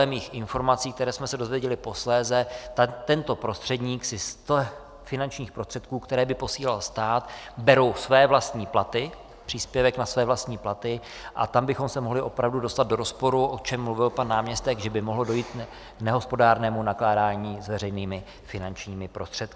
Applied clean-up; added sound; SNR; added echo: none; none; none; none.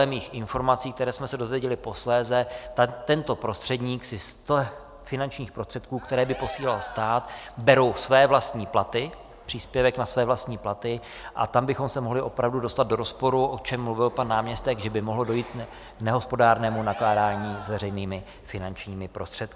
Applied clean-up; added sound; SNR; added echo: none; Cheering; 14 dB; none.